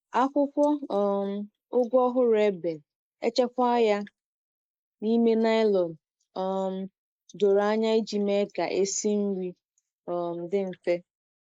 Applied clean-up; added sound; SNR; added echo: neural mask model Resemble Enhance denoiser.